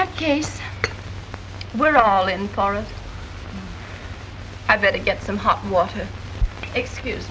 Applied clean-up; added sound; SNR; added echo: none; none; none; none.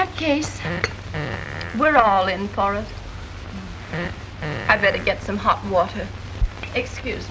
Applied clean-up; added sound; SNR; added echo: none; Fart; 9 dB; none.